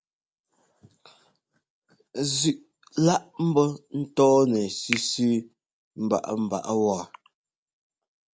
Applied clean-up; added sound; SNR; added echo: none; Finger snapping; 13 dB; none.